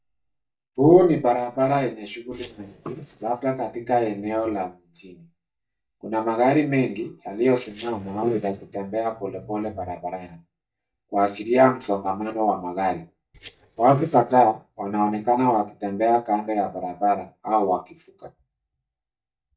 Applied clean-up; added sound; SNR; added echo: neural mask model DeepFilterNet 3.